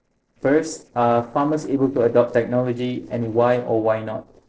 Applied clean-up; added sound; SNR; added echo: neural separator model SepFormer DNS4.